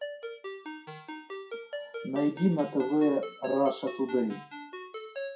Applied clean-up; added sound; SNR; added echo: classical method WPE with log-MMSE.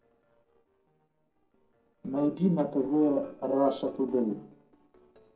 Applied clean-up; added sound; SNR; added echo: neural separator model SepFormer DNS4.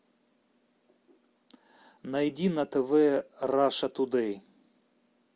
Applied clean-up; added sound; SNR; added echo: none; none; none; none.